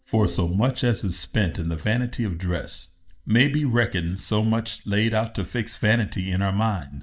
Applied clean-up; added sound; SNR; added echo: neural mask model DeepFilterNet 3.